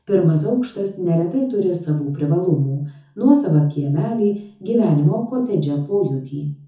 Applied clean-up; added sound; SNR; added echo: none; none; none; reverberation time 0.5 s.